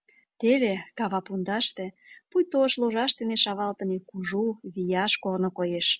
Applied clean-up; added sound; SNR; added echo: none; none; none; none.